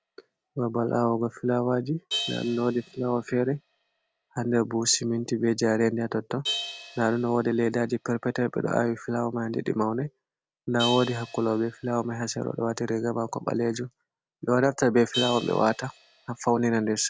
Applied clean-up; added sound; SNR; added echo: none; Crash cymbal; 14 dB; none.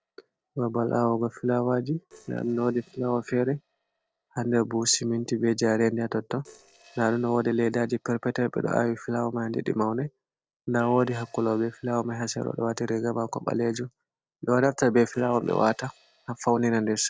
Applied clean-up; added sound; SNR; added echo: neural separator model SepFormer DNS4.